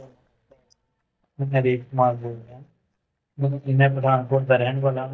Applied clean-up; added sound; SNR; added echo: neural mask model DeepFilterNet 3.